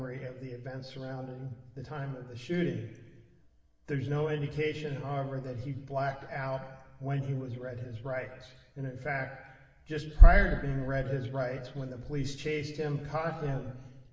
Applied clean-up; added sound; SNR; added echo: none; none; none; reverberation time 1.2 s.